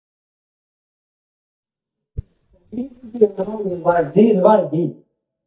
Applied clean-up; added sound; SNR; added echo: neural mask model DeepFilterNet 3.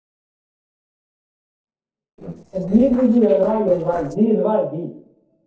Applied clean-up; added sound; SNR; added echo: neural separator model SepFormer DNS4.